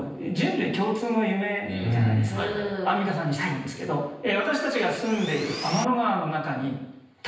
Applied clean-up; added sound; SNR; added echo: none; Sawing; 12 dB; reverberation time 0.9 s.